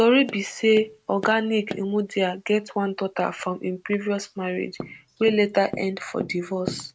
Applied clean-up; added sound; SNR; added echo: neural mask model RNNoise.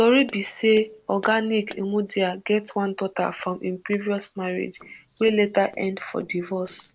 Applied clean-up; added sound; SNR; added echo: neural separator model SepFormer DNS4.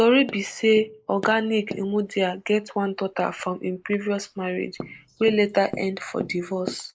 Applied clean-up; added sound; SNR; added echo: neural mask model Resemble Enhance denoiser.